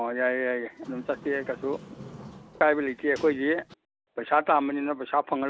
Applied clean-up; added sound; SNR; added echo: none; Sliding door; 18 dB; none.